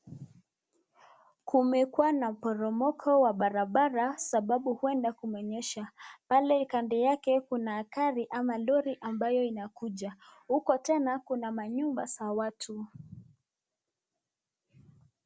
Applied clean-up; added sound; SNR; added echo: none; none; none; none.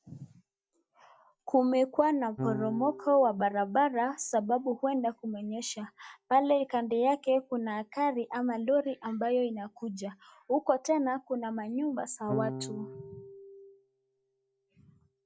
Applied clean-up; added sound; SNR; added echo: classical method log-MMSE.